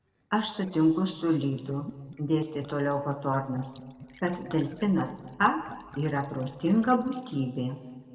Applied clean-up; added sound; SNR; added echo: neural separator model SepFormer DNS4.